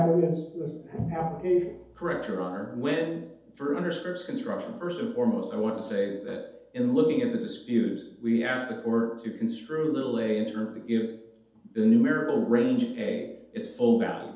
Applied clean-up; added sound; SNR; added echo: none; none; none; reverberation time 2.2 s.